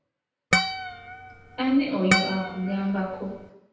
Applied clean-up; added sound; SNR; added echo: none; Harp; 1 dB; reverberation time 0.9 s.